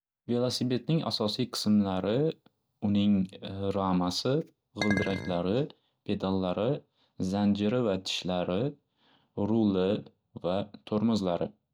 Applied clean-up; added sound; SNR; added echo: none; Chink, clink; 6 dB; none.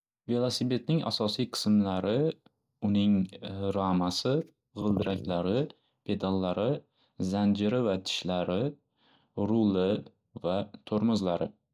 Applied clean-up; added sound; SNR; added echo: neural mask model Resemble Enhance denoiser.